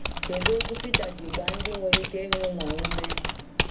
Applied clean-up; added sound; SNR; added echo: none; Typing; -3 dB; reverberation time 0.3 s.